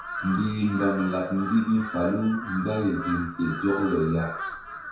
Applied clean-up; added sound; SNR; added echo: none; Crow; 9 dB; reverberation time 0.6 s.